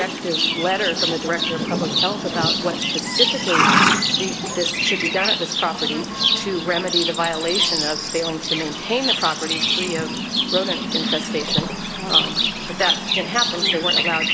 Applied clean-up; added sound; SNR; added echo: none; Livestock, farm animals, working animals; -4 dB; none.